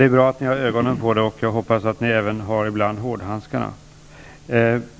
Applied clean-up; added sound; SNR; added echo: none; none; none; none.